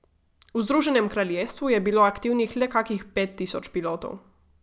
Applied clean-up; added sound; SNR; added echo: none; none; none; none.